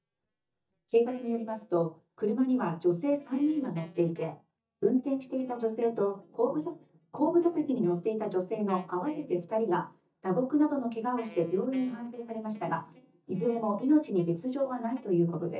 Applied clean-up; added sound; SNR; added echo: neural mask model DeepFilterNet 3.